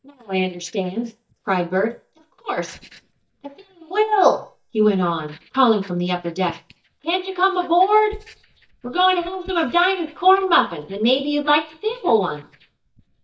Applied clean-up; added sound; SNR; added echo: neural mask model DeepFilterNet 3.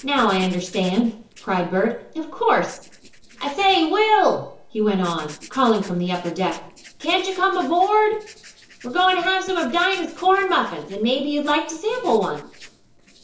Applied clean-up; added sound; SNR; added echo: neural separator model SepFormer DNS4.